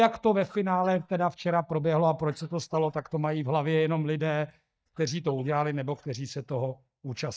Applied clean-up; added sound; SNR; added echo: neural mask model DeepFilterNet 3.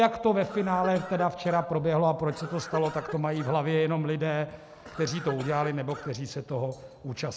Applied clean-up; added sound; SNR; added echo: none; Cough; 14 dB; none.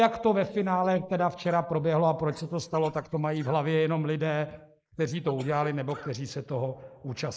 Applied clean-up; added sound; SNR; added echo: neural mask model Resemble Enhance denoiser.